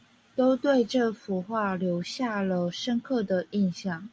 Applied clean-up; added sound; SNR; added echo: none; none; none; none.